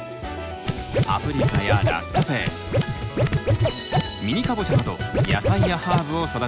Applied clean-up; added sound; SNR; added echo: none; Scratching (performance technique); -4 dB; none.